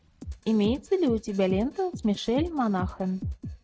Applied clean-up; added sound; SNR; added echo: neural mask model RNNoise.